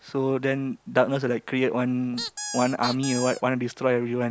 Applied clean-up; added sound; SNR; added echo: none; Squeak; 10 dB; none.